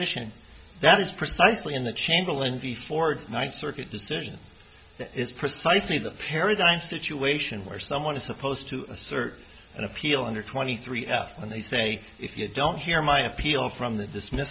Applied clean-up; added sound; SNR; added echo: none; none; none; none.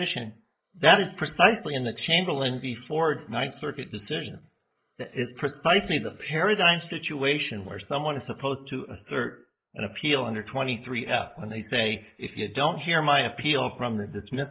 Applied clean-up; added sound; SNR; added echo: neural mask model Resemble Enhance denoiser.